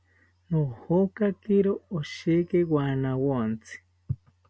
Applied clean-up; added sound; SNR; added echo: none; none; none; none.